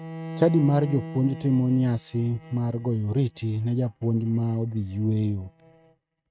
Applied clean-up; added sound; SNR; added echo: neural mask model RNNoise.